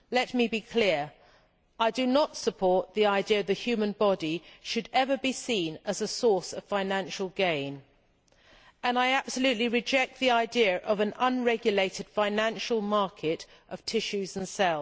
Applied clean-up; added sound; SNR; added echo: none; none; none; none.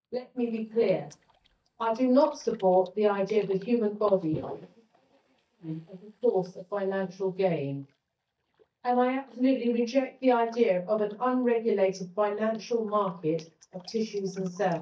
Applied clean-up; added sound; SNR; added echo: neural mask model DeepFilterNet 3.